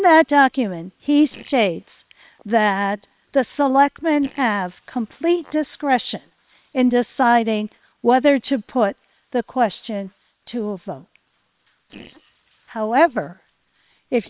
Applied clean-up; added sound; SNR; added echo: neural separator model SepFormer WHAM!.